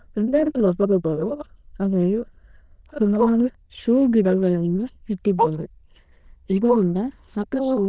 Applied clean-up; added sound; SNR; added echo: neural diffusion model UNIVERSE++.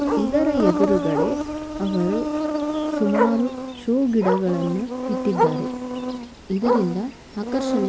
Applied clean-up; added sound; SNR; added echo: none; Insect + Bark; 1 dB; none.